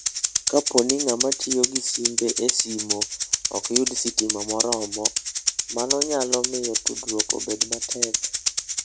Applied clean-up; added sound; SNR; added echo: none; Rattle (instrument); -2 dB; none.